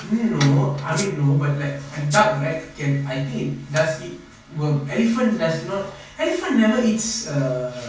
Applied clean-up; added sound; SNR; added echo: none; Rattle (instrument); 12 dB; reverberation time 0.2 s.